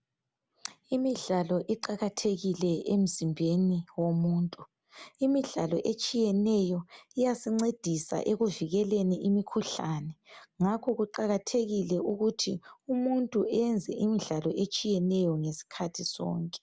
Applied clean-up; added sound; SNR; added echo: none; none; none; none.